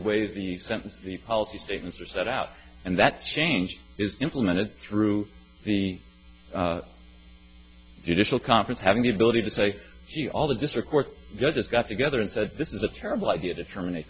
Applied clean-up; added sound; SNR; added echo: none; none; none; none.